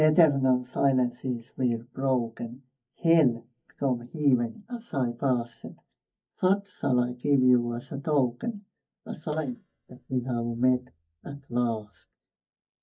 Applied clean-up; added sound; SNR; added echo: neural mask model DeepFilterNet 3.